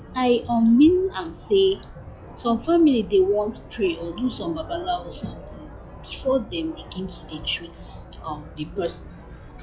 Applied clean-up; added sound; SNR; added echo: classical method log-MMSE.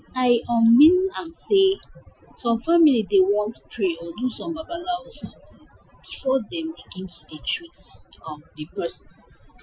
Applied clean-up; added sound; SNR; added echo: classical method Wiener filter.